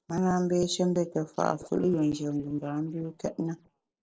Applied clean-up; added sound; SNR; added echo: neural separator model SepFormer DNS4.